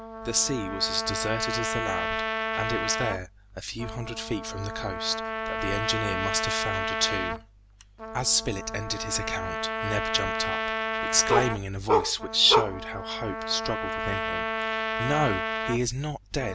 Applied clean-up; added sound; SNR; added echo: none; Bark + Trumpet; 0 dB; none.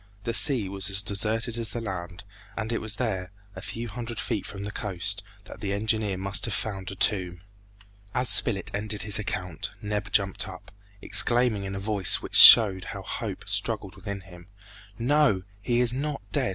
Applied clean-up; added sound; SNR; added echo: none; none; none; none.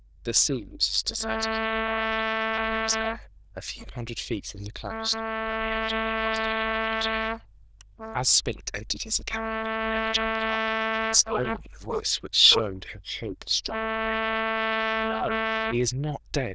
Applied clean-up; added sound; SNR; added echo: neural diffusion model UNIVERSE++.